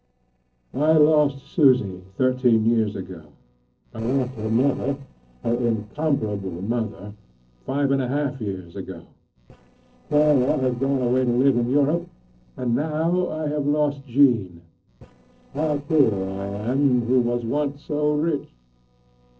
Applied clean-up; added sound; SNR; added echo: neural separator model SepFormer DNS4.